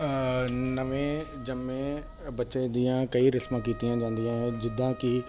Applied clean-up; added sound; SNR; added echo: none; Wind instrument, woodwind instrument; 19 dB; none.